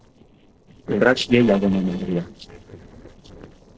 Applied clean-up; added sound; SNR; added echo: neural separator model SepFormer DNS4.